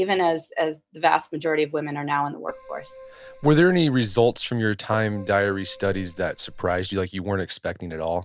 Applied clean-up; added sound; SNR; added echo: none; Keyboard (musical); 17 dB; none.